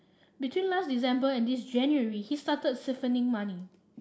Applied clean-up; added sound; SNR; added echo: none; none; none; none.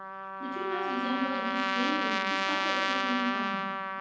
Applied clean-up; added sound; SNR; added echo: none; Trumpet; -4 dB; reverberation time 1.0 s.